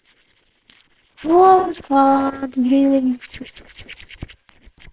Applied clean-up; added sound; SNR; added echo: neural separator model SepFormer WHAMR!.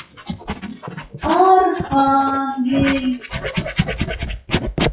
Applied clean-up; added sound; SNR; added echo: classical method WPE with log-MMSE.